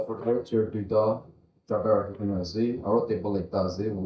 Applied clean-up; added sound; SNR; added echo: neural mask model DeepFilterNet 3.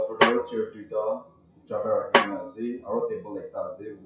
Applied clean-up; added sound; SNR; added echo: classical method WPE with log-MMSE.